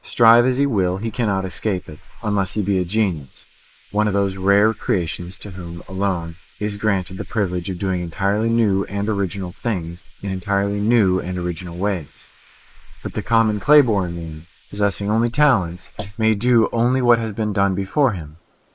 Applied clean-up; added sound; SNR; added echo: neural mask model Resemble Enhance denoiser.